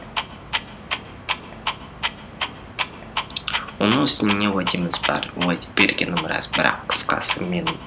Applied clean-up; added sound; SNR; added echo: none; Clock; 5 dB; none.